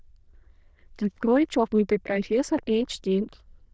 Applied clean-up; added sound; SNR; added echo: neural diffusion model UNIVERSE++.